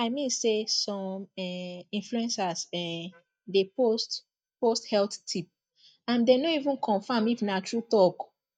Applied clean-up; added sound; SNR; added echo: neural mask model DeepFilterNet 3.